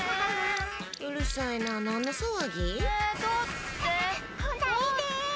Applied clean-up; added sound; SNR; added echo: none; none; none; none.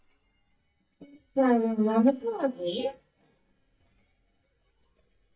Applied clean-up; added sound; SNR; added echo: neural mask model DeepFilterNet 3.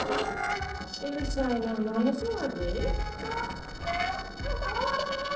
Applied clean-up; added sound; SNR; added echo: neural separator model SepFormer DNS4.